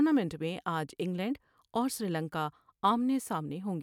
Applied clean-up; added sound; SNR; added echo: none; none; none; none.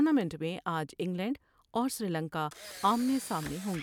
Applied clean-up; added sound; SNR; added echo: none; Camera; 18 dB; none.